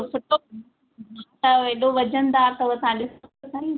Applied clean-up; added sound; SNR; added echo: none; none; none; none.